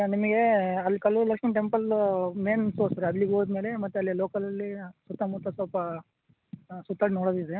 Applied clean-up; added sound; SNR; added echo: none; none; none; none.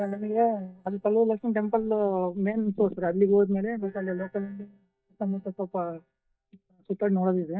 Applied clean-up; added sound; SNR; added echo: neural mask model DeepFilterNet 3.